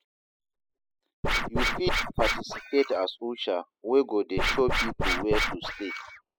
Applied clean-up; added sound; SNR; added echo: classical method spectral subtraction.